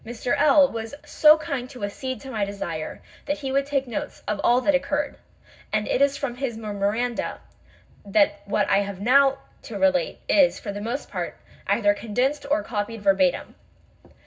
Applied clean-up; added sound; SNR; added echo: none; none; none; reverberation time 0.4 s.